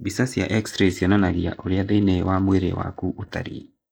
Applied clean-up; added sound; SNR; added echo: neural mask model Resemble Enhance denoiser.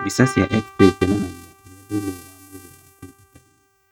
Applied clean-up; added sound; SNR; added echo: neural mask model RNNoise.